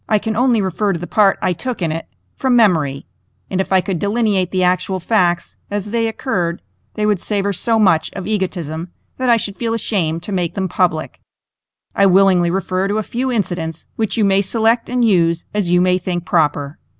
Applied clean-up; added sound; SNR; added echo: none; none; none; none.